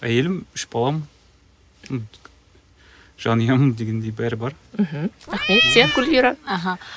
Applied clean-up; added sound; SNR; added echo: none; Cat; -2 dB; none.